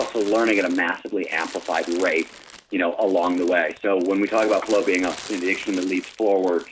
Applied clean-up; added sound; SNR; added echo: none; Crumpling, crinkling; 18 dB; none.